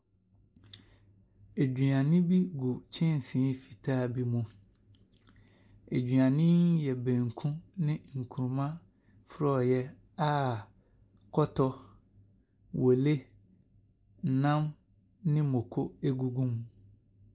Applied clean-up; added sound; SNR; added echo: none; none; none; none.